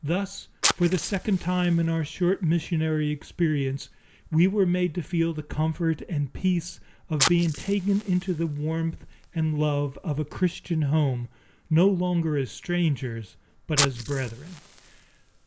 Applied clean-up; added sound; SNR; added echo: neural mask model Resemble Enhance denoiser.